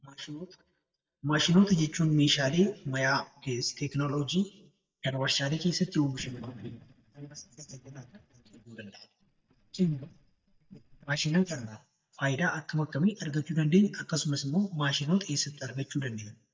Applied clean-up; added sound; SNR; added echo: neural mask model DeepFilterNet 3.